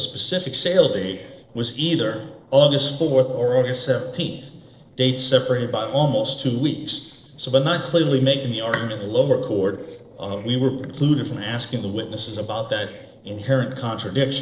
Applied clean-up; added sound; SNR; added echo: neural separator model SepFormer DNS4.